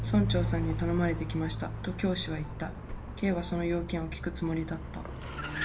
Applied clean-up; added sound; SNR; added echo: none; Car; 3 dB; reverberation time 0.3 s.